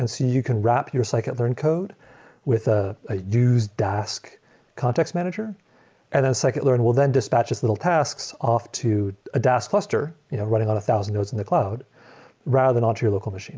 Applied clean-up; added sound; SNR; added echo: neural mask model Resemble Enhance denoiser.